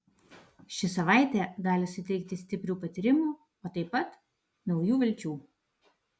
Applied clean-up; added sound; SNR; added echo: none; none; none; none.